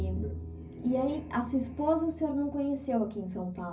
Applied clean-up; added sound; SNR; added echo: none; Bowed string instrument; 10 dB; reverberation time 0.4 s.